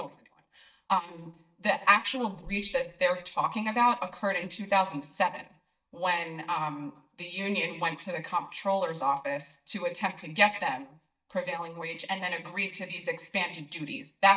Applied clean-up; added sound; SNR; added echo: neural mask model DeepFilterNet 3.